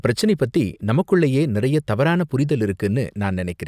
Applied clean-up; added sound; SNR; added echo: none; none; none; none.